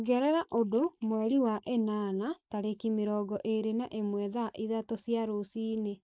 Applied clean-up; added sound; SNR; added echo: neural mask model Resemble Enhance denoiser.